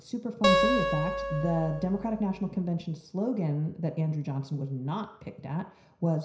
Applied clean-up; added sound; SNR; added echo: none; Acoustic guitar; -1 dB; reverberation time 0.5 s.